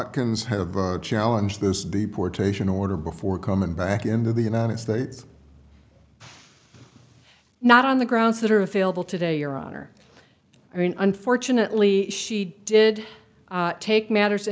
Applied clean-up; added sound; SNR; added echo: none; none; none; none.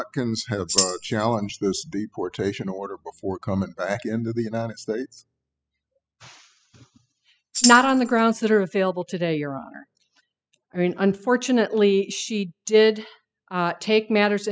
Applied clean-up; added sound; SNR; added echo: classical method spectral subtraction.